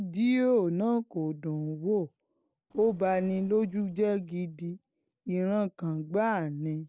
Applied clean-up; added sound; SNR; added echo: neural separator model SepFormer DNS4.